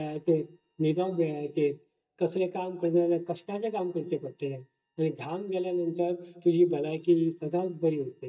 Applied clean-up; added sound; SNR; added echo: neural mask model DeepFilterNet 3.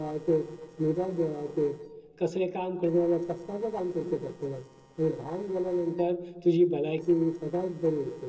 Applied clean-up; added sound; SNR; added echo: neural separator model SepFormer DNS4.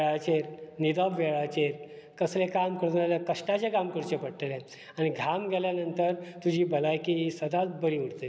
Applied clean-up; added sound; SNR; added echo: none; none; none; none.